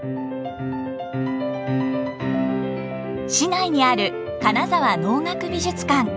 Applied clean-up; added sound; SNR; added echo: none; none; none; none.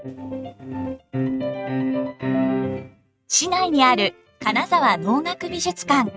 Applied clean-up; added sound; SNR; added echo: neural mask model RNNoise.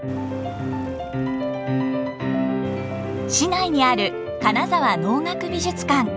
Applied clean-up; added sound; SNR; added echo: none; Engine; 14 dB; none.